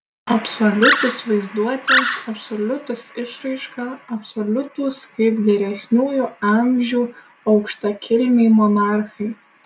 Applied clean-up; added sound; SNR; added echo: none; Animal; 1 dB; none.